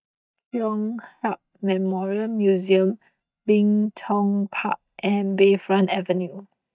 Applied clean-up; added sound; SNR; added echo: neural mask model DeepFilterNet 3.